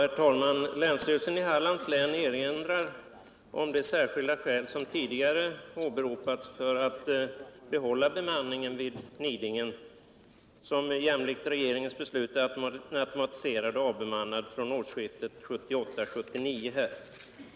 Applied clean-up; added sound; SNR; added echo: none; none; none; none.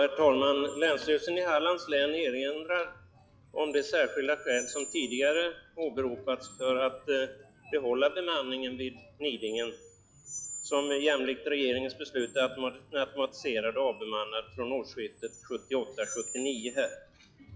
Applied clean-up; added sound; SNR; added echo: classical method log-MMSE.